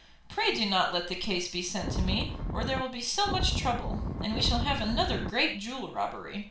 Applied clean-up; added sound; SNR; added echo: none; Wind; 1 dB; reverberation time 0.4 s.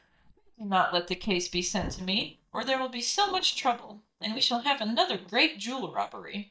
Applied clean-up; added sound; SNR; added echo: neural mask model DeepFilterNet 3.